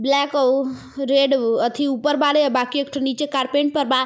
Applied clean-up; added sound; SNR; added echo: none; none; none; none.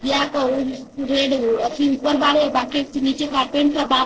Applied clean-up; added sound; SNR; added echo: neural separator model SepFormer DNS4.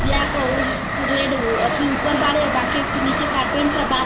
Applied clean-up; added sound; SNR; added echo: none; Train; -1 dB; reverberation time 0.6 s.